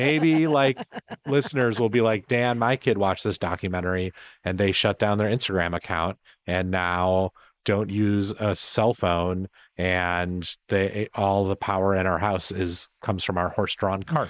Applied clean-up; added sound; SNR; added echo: neural mask model Resemble Enhance denoiser.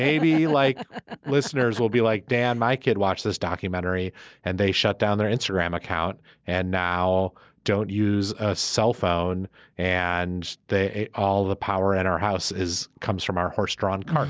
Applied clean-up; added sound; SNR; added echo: none; none; none; none.